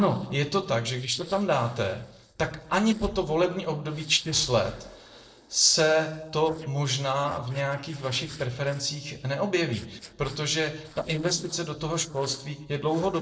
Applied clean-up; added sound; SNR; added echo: neural separator model SepFormer DNS4.